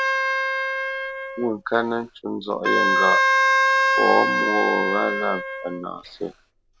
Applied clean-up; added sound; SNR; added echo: none; Wind instrument, woodwind instrument; -4 dB; none.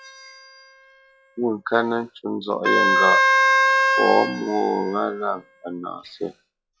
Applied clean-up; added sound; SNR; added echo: classical method log-MMSE.